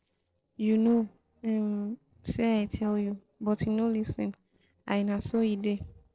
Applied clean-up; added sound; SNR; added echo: neural separator model SepFormer DNS4.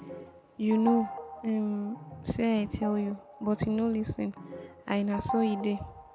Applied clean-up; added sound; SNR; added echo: none; Organ; 11 dB; none.